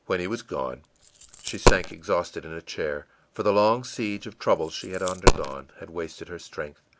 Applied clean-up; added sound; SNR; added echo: none; Coin (dropping); -4 dB; none.